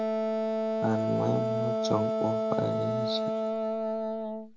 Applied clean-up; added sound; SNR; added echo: none; Wind instrument, woodwind instrument; -5 dB; none.